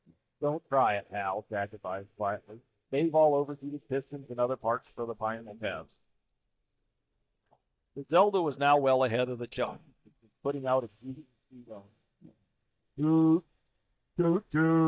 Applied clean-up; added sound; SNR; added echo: neural mask model DeepFilterNet 3.